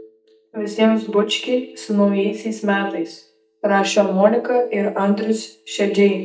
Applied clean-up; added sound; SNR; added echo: neural mask model DeepFilterNet 3.